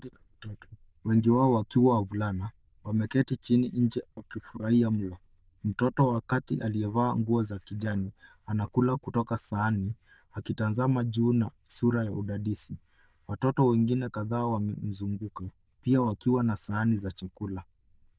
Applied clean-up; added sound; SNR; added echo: neural diffusion model UNIVERSE++.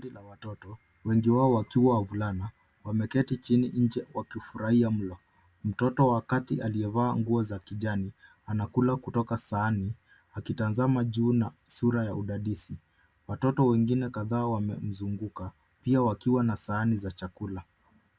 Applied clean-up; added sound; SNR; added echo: none; none; none; none.